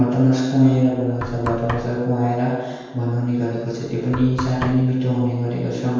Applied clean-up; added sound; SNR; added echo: none; Knock; 15 dB; reverberation time 1.2 s.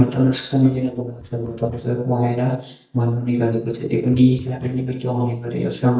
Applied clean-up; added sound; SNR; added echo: neural mask model DeepFilterNet 3.